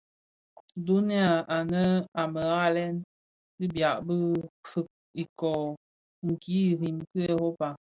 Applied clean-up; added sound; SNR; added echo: none; none; none; none.